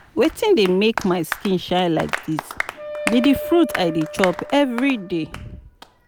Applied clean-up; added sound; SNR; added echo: none; Applause + Wind instrument, woodwind instrument; 10 dB; none.